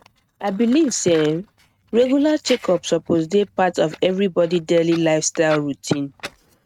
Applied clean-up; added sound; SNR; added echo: neural mask model RNNoise.